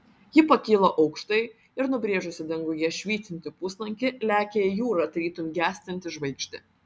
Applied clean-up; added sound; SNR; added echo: none; none; none; none.